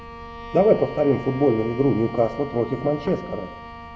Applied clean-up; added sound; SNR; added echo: none; Bowed string instrument; 15 dB; none.